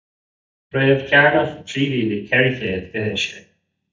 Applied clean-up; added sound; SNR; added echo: neural mask model DeepFilterNet 3.